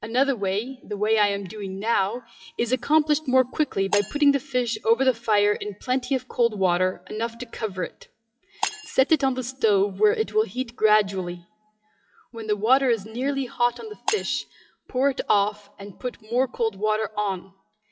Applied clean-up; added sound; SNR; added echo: classical method WPE with log-MMSE.